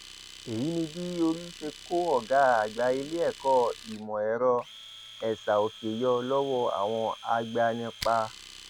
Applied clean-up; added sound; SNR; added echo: none; Domestic sounds, home sounds; 17 dB; none.